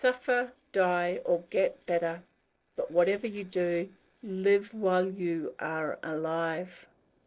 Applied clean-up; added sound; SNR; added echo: neural separator model SepFormer DNS4.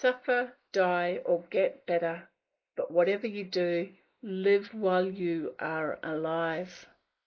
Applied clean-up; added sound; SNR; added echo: neural mask model Resemble Enhance denoiser.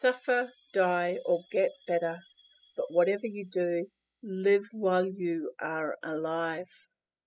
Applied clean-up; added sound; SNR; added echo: classical method spectral subtraction.